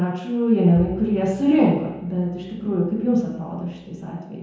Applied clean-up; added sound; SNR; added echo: none; Bowed string instrument; 20 dB; reverberation time 0.9 s.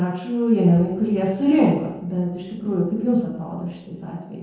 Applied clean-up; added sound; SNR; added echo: neural separator model SepFormer DNS4.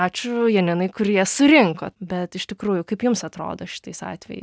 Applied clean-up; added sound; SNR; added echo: none; none; none; none.